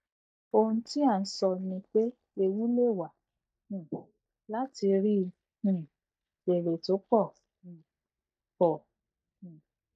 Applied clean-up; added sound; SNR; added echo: neural mask model DeepFilterNet 3.